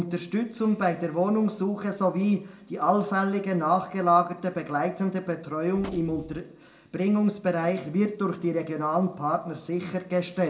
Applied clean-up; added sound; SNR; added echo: none; Gunshot, gunfire; 14 dB; reverberation time 0.4 s.